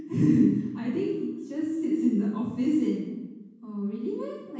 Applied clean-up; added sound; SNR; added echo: none; none; none; reverberation time 1.2 s.